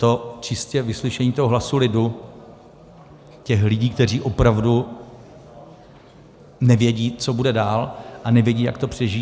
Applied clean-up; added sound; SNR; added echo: none; none; none; none.